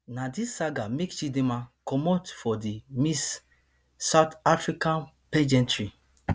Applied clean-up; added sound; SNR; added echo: none; none; none; none.